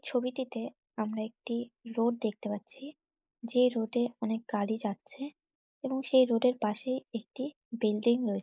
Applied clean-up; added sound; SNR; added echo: neural mask model Resemble Enhance denoiser.